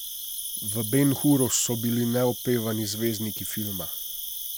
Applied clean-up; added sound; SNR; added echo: none; Cricket; 7 dB; none.